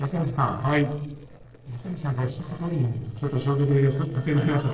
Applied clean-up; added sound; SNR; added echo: neural separator model SepFormer DNS4.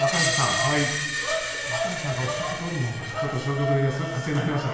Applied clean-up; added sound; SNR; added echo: none; Screech; 4 dB; reverberation time 1.0 s.